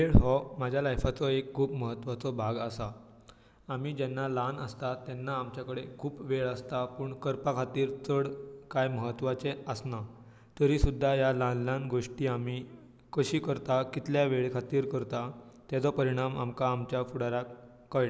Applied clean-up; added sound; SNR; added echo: none; none; none; none.